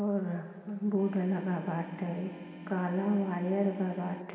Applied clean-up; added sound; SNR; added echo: none; Organ; 17 dB; reverberation time 2.2 s.